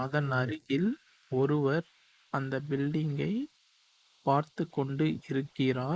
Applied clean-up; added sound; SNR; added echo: neural mask model Resemble Enhance denoiser.